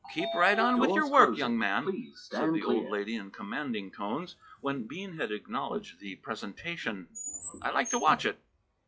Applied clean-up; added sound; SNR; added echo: classical method log-MMSE.